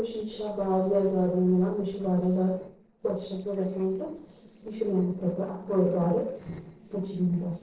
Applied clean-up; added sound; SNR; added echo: neural separator model SepFormer DNS4.